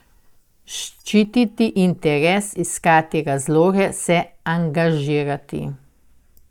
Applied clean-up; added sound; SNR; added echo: neural mask model DeepFilterNet 3.